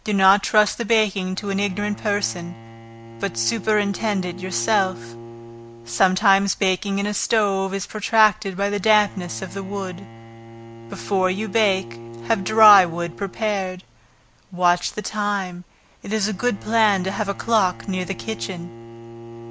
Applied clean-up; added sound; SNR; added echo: none; Bowed string instrument; 17 dB; none.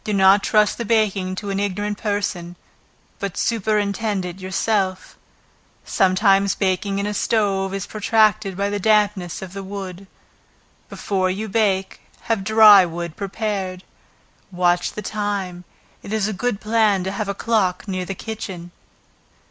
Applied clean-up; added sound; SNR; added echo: none; none; none; none.